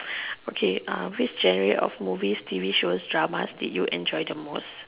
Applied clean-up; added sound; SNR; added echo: none; none; none; none.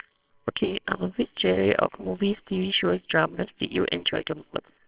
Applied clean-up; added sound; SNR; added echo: neural separator model SepFormer WHAMR!.